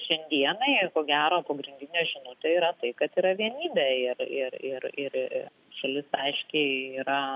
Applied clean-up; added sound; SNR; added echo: none; none; none; none.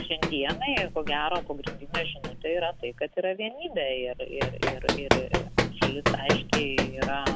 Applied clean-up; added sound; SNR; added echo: none; Run; -1 dB; none.